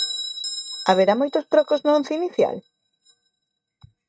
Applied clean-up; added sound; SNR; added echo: neural mask model RNNoise.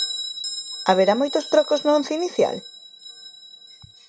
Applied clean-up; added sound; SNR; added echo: none; Bell; 11 dB; none.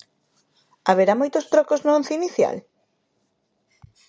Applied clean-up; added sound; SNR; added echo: none; none; none; none.